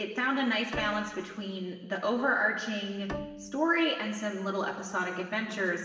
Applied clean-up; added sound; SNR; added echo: none; Bowed string instrument; 13 dB; reverberation time 1.3 s.